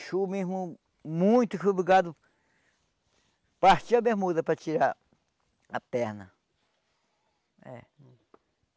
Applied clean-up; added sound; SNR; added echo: none; none; none; none.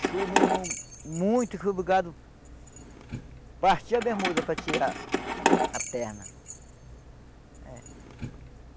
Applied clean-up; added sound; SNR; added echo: none; Keys jangling; 1 dB; none.